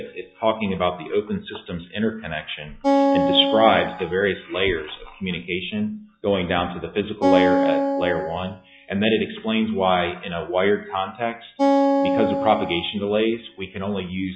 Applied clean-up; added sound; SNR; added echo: classical method log-MMSE.